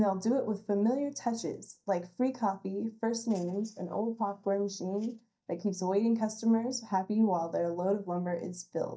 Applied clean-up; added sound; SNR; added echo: neural mask model DeepFilterNet 3.